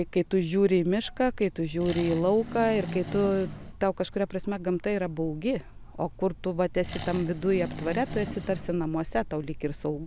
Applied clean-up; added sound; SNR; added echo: none; Accelerating, revving, vroom; 10 dB; none.